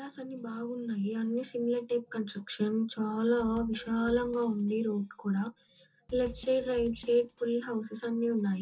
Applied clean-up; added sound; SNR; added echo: none; Bass drum / Snare drum; 19 dB; reverberation time 0.2 s.